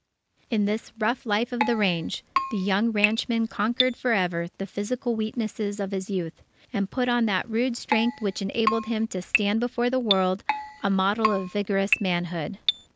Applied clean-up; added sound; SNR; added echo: none; Keyboard (musical); 5 dB; none.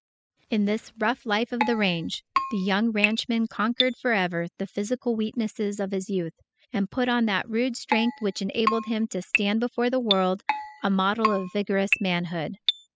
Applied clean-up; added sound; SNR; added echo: classical method spectral subtraction.